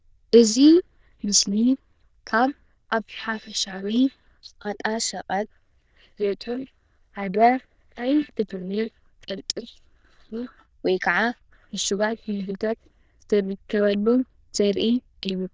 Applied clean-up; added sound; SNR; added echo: neural diffusion model UNIVERSE++.